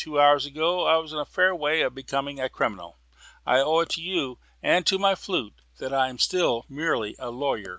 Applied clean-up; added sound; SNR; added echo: none; none; none; none.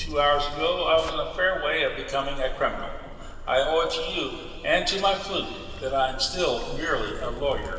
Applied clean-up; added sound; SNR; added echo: none; Zipper (clothing); 10 dB; reverberation time 2.7 s.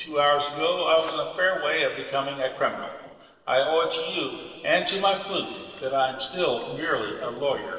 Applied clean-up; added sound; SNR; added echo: neural separator model SepFormer DNS4.